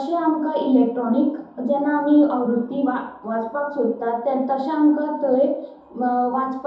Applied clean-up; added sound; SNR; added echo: none; none; none; reverberation time 2.8 s.